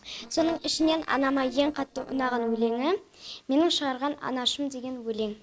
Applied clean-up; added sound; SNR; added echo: neural separator model SepFormer DNS4.